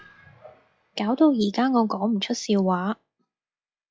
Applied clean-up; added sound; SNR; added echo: classical method log-MMSE.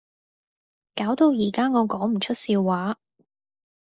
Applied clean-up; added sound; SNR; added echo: neural mask model Resemble Enhance denoiser.